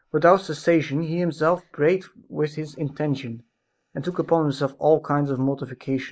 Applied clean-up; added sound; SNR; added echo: neural mask model Resemble Enhance denoiser.